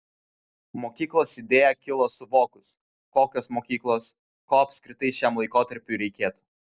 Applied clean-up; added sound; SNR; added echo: none; none; none; none.